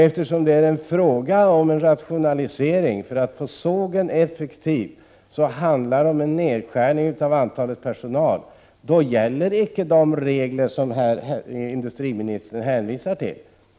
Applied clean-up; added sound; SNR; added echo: none; none; none; none.